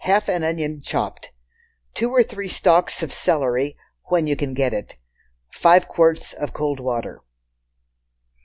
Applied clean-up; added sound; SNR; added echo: none; none; none; none.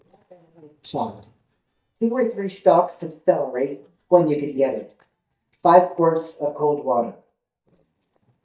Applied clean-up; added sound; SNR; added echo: neural mask model DeepFilterNet 3.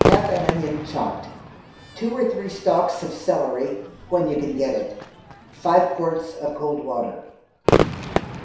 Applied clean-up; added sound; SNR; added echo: none; Crowd / Fireworks; 2 dB; reverberation time 0.7 s.